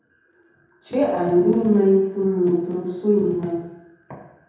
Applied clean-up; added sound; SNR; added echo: none; none; none; reverberation time 0.8 s.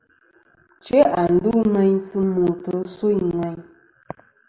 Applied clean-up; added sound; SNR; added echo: none; none; none; none.